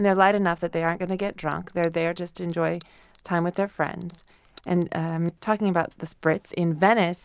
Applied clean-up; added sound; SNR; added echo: none; Bell; 10 dB; none.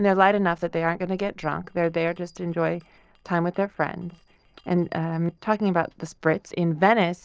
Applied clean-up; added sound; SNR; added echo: neural separator model SepFormer DNS4.